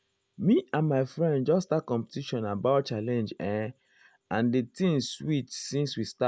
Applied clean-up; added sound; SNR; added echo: none; none; none; none.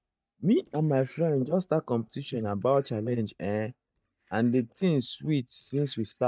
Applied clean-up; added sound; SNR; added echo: neural mask model DeepFilterNet 3.